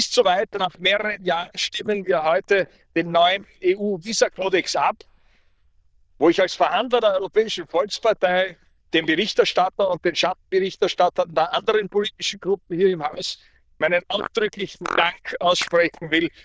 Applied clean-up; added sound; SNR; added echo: neural diffusion model UNIVERSE++.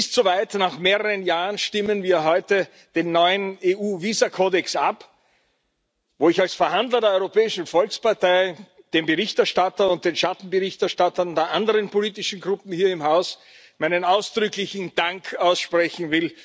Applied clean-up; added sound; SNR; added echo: none; none; none; none.